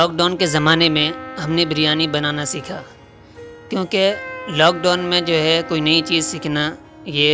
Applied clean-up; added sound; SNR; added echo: none; Wind instrument, woodwind instrument + Harp; 15 dB; none.